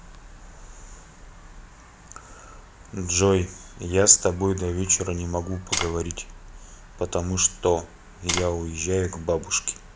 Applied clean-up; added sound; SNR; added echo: none; Tap; 3 dB; none.